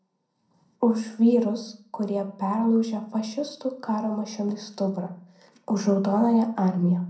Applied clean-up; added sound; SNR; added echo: none; none; none; reverberation time 0.6 s.